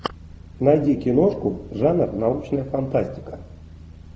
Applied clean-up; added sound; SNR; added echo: none; none; none; none.